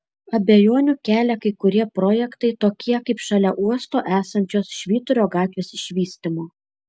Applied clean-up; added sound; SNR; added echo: none; none; none; none.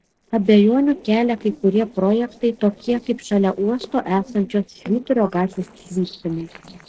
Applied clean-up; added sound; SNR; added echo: neural separator model SepFormer DNS4.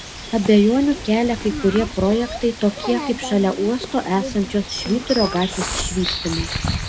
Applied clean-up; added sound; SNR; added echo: none; Bird vocalization, bird call, bird song; 8 dB; none.